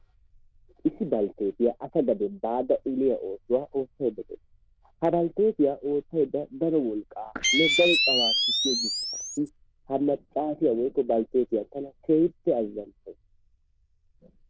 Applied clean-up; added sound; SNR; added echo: neural diffusion model UNIVERSE++.